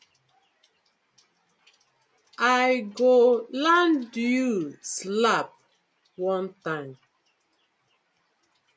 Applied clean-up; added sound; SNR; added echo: none; none; none; none.